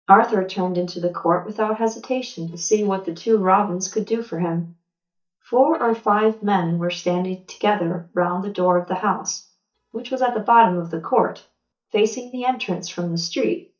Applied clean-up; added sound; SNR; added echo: neural mask model DeepFilterNet 3.